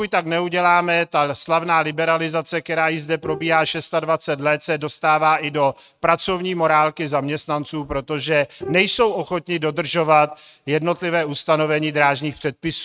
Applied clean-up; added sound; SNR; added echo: neural mask model RNNoise.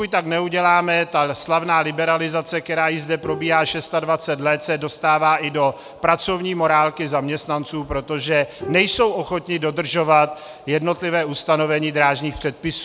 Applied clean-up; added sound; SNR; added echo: none; Bowed string instrument; 18 dB; none.